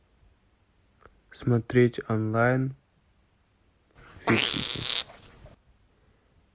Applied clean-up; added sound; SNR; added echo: none; Fart; 1 dB; none.